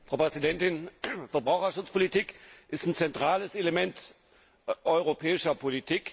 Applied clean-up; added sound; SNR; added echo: none; none; none; none.